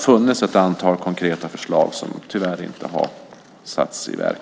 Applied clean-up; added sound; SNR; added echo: none; none; none; none.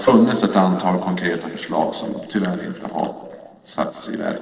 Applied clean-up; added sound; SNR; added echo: neural separator model SepFormer DNS4.